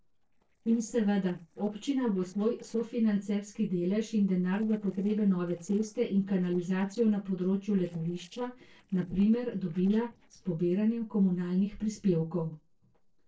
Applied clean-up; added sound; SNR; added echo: neural separator model SepFormer DNS4.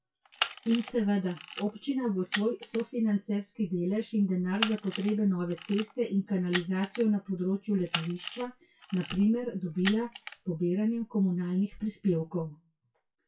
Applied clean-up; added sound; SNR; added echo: classical method WPE with log-MMSE.